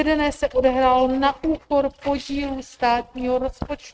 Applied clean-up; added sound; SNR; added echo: neural mask model RNNoise.